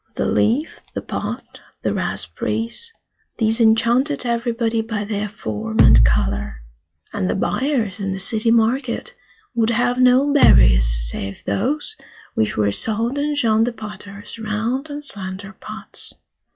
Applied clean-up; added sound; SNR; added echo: classical method log-MMSE.